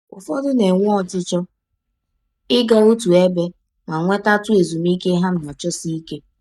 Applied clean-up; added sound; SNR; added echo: neural mask model DeepFilterNet 3.